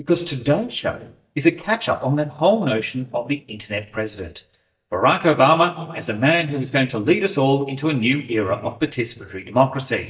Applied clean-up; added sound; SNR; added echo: neural mask model DeepFilterNet 3.